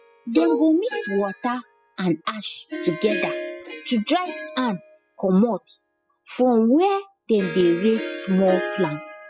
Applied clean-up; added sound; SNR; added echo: classical method spectral subtraction.